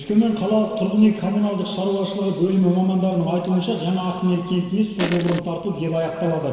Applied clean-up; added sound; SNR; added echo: none; Crushing; 7 dB; reverberation time 2.2 s.